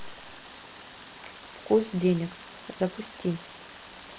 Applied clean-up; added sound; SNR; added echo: none; Rain; 13 dB; none.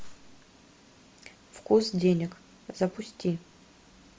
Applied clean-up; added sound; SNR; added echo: none; none; none; none.